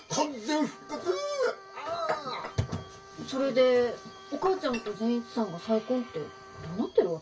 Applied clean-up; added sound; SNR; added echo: none; Trumpet; 20 dB; reverberation time 0.1 s.